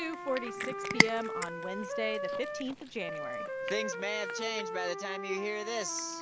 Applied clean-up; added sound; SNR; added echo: none; Wind instrument, woodwind instrument + Cat; -1 dB; none.